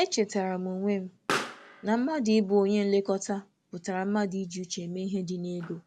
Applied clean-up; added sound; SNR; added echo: none; Explosion; 13 dB; none.